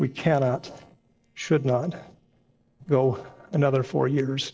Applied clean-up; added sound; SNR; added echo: neural separator model SepFormer DNS4.